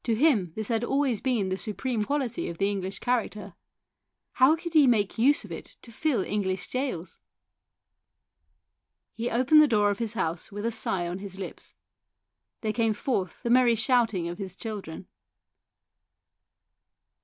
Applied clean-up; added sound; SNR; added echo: none; none; none; none.